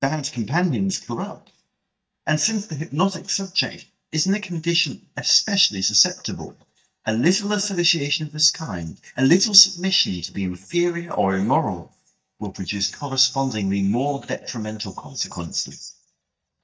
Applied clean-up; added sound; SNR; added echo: neural mask model DeepFilterNet 3.